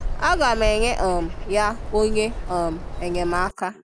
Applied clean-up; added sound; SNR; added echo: none; Bird vocalization, bird call, bird song; 4 dB; none.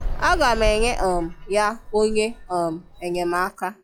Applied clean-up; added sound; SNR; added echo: classical method log-MMSE.